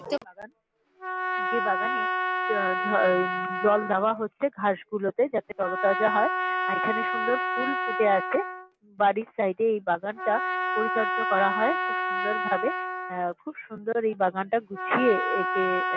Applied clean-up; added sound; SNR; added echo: none; Trumpet; 2 dB; none.